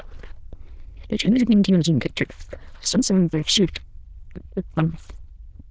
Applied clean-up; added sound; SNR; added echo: neural diffusion model UNIVERSE++.